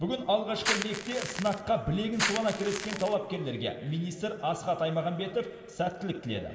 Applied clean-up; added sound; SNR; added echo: none; Crackle; 3 dB; reverberation time 2.9 s.